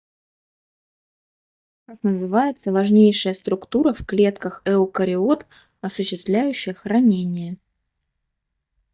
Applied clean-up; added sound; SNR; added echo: neural mask model DeepFilterNet 3.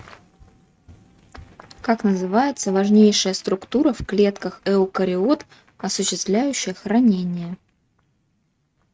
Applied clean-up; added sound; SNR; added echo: neural mask model RNNoise.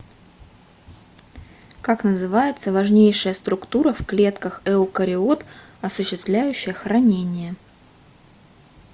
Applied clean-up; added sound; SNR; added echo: none; none; none; none.